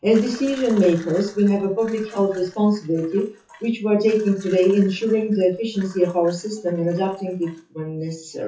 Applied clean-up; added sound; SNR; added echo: classical method WPE with log-MMSE.